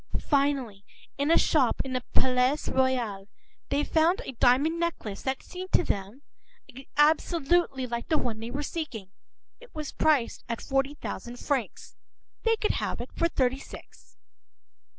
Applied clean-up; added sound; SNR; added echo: none; none; none; none.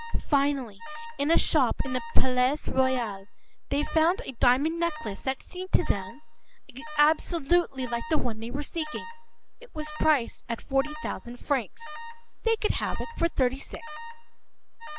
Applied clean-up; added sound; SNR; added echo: none; Alarm; 20 dB; none.